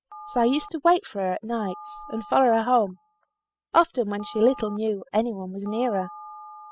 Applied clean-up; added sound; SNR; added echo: classical method spectral subtraction.